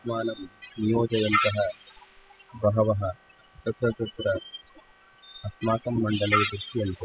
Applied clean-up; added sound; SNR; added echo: classical method spectral subtraction.